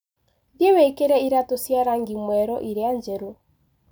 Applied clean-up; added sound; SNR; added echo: none; none; none; none.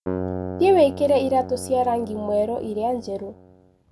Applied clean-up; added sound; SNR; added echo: none; Keyboard (musical); 11 dB; none.